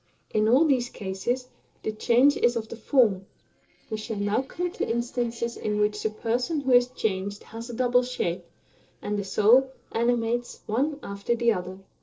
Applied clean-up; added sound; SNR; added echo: neural separator model SepFormer DNS4.